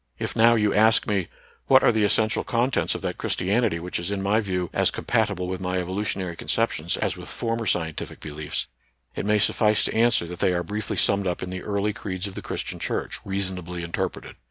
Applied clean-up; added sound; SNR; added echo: none; none; none; none.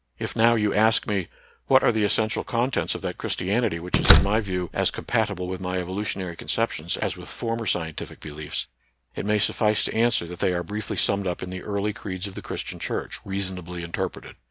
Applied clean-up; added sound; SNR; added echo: none; Slam; -3 dB; none.